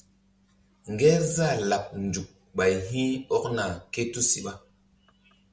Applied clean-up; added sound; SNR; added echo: none; none; none; none.